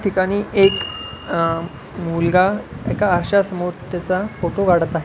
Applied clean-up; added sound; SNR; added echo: none; Door / Bell; 18 dB; none.